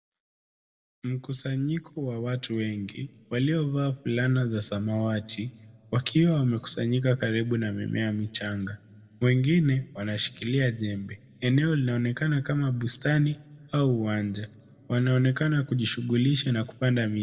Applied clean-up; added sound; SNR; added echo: none; none; none; reverberation time 1.2 s.